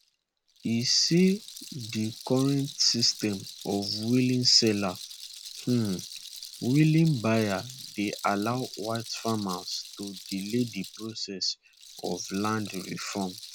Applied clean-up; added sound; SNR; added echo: none; Rattle; 15 dB; none.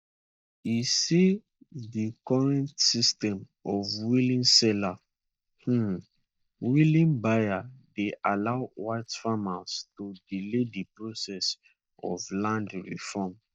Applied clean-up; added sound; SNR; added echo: neural mask model DeepFilterNet 3.